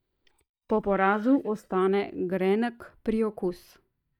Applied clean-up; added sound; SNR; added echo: neural mask model DeepFilterNet 3.